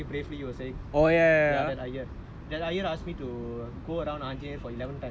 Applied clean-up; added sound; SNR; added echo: none; none; none; none.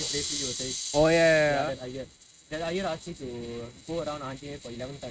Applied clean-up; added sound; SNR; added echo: neural mask model RNNoise.